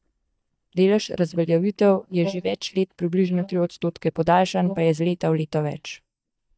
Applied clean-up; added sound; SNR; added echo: neural mask model DeepFilterNet 3.